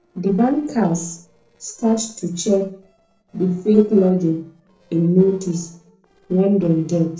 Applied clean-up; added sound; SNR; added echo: neural separator model SepFormer DNS4.